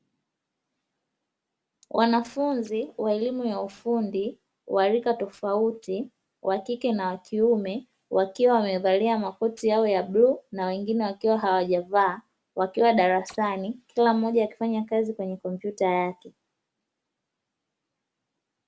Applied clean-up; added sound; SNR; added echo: none; none; none; none.